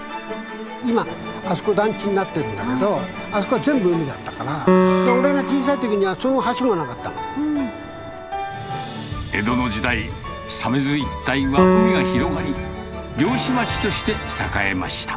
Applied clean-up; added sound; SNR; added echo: none; Piano; 1 dB; none.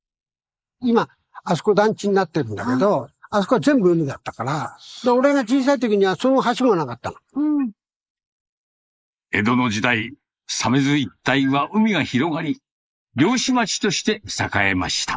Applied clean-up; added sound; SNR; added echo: neural mask model Resemble Enhance denoiser.